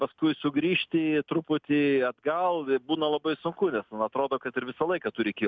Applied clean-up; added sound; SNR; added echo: none; none; none; none.